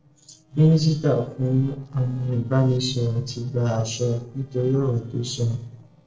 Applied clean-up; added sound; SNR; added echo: neural separator model SepFormer DNS4.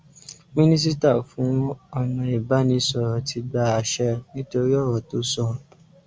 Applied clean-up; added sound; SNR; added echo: none; none; none; none.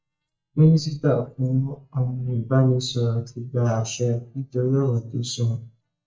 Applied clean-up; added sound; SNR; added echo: neural mask model DeepFilterNet 3.